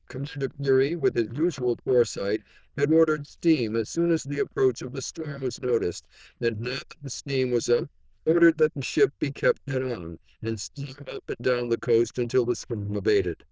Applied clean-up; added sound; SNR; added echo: neural diffusion model UNIVERSE++.